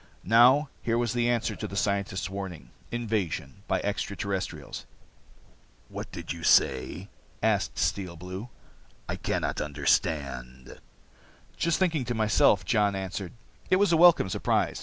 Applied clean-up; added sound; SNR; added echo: none; none; none; none.